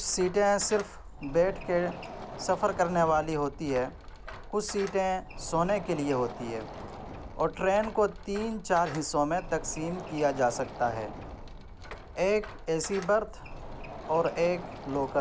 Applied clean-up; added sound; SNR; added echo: none; Door; 12 dB; none.